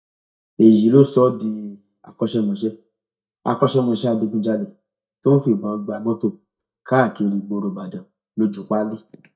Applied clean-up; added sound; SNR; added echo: neural mask model DeepFilterNet 3.